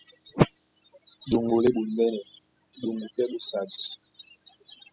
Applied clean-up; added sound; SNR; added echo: classical method spectral subtraction.